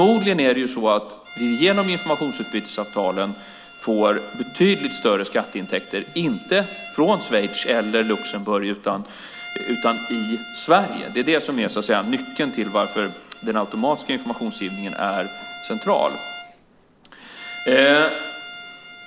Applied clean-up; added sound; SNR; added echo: none; Bowed string instrument; 15 dB; none.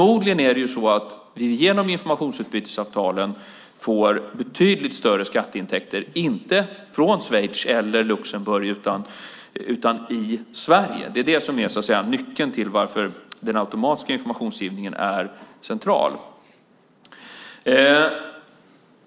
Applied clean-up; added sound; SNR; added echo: none; none; none; none.